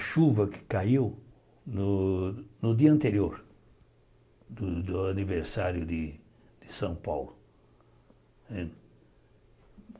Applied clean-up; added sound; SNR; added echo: none; none; none; none.